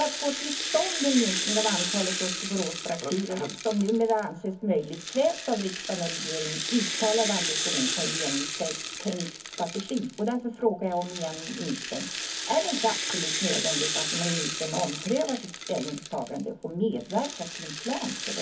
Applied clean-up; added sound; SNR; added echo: none; Rattle (instrument); 3 dB; reverberation time 0.3 s.